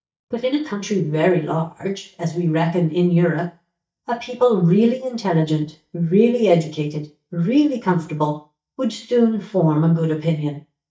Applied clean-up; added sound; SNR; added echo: neural mask model DeepFilterNet 3.